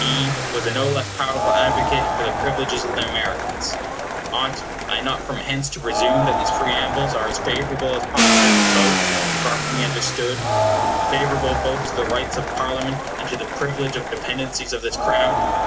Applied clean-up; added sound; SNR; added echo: none; Crowd + Car; -4 dB; none.